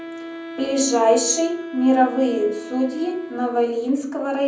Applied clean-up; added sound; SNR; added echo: none; Wind instrument, woodwind instrument; 14 dB; reverberation time 0.6 s.